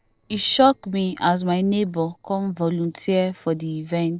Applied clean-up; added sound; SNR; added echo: neural separator model SepFormer DNS4.